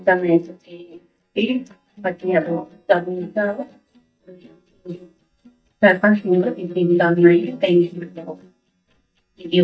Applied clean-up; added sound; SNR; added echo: neural mask model DeepFilterNet 3.